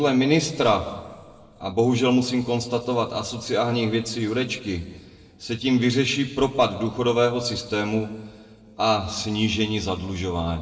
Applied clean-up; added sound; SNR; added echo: none; none; none; reverberation time 1.1 s.